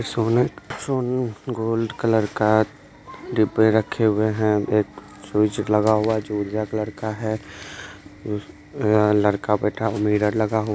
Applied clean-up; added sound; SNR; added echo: none; none; none; none.